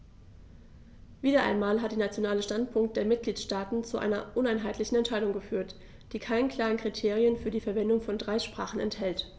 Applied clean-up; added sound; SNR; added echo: none; none; none; none.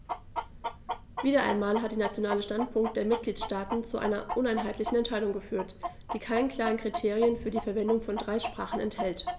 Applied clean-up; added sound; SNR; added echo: none; Chicken, rooster; 8 dB; none.